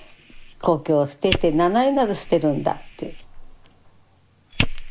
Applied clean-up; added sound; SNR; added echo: none; Fire; 7 dB; none.